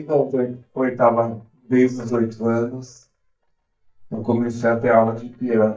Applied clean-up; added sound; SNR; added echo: neural mask model DeepFilterNet 3.